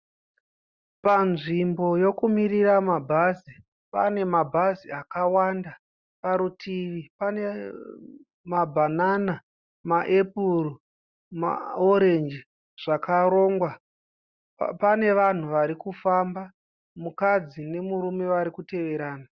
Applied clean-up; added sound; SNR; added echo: none; none; none; none.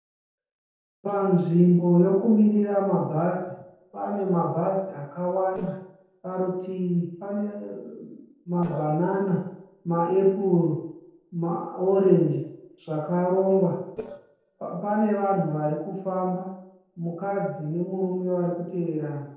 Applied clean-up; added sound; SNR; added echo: neural separator model SepFormer DNS4.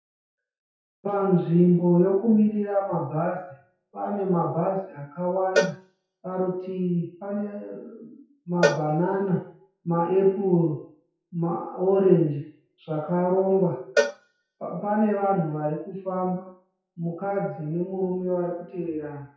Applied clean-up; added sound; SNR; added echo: classical method WPE with log-MMSE.